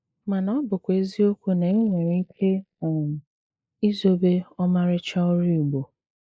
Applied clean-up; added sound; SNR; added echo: neural mask model Resemble Enhance denoiser.